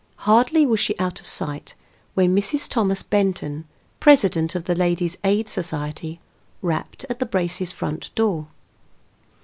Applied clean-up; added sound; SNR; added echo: none; none; none; none.